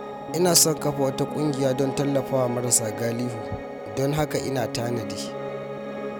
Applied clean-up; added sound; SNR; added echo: none; Piano; 7 dB; none.